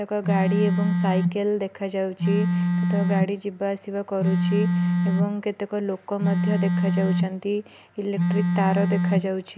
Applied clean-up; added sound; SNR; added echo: none; Telephone; -3 dB; none.